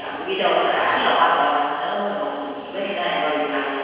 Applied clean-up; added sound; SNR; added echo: none; none; none; reverberation time 1.9 s.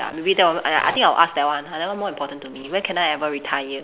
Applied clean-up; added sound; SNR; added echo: none; none; none; none.